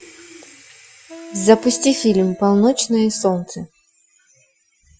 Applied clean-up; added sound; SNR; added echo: classical method Wiener filter.